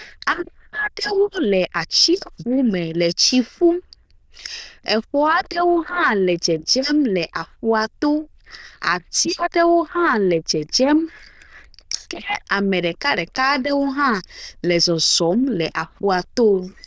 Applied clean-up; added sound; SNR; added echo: neural diffusion model UNIVERSE++.